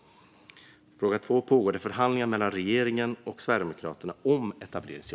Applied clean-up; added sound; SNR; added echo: none; none; none; none.